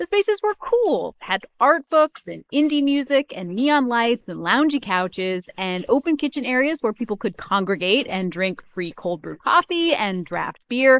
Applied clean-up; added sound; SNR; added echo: neural mask model Resemble Enhance denoiser.